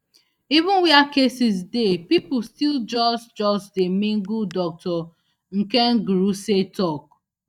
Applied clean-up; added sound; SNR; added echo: neural mask model DeepFilterNet 3.